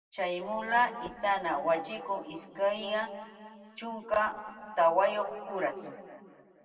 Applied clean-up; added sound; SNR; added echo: neural separator model SepFormer DNS4.